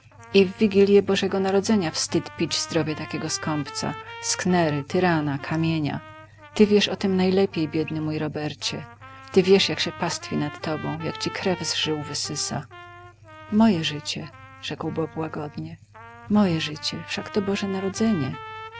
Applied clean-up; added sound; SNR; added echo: none; Trumpet; 18 dB; none.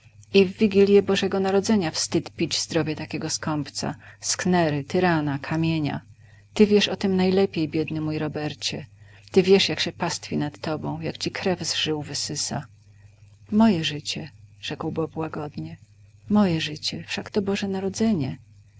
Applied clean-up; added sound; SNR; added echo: none; none; none; none.